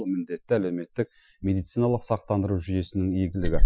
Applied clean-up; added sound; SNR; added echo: classical method Wiener filter.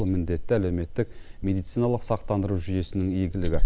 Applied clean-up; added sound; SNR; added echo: neural mask model Resemble Enhance denoiser.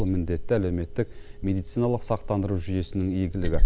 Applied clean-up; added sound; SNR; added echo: none; Liquid; 0 dB; none.